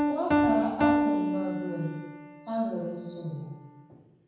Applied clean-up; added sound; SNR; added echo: none; Piano; -4 dB; reverberation time 1.1 s.